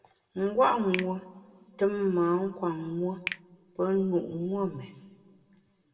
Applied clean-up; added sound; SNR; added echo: none; Finger snapping; 15 dB; reverberation time 1.3 s.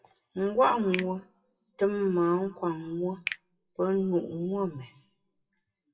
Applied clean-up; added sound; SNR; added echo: classical method WPE with log-MMSE.